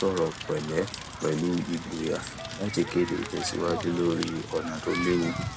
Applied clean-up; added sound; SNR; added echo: none; Crackle; 8 dB; none.